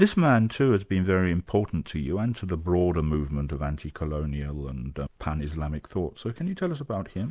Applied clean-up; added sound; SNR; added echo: none; none; none; none.